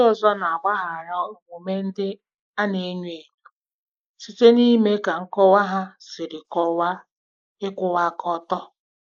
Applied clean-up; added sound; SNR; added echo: neural mask model Resemble Enhance denoiser.